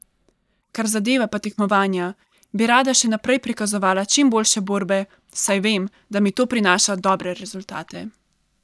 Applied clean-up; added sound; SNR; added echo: neural mask model DeepFilterNet 3.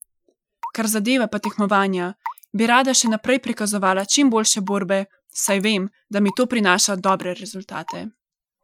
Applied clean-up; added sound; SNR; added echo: classical method Wiener filter.